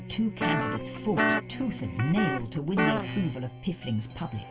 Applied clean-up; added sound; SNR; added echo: none; Guitar; 0 dB; reverberation time 0.2 s.